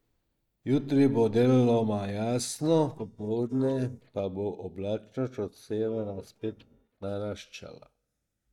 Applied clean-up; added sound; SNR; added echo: neural mask model DeepFilterNet 3.